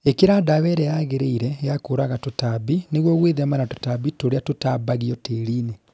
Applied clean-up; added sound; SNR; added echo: none; none; none; none.